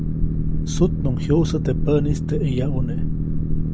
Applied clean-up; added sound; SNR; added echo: none; Boat, Water vehicle; -3 dB; none.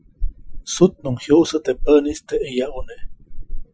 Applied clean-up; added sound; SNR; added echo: classical method Wiener filter.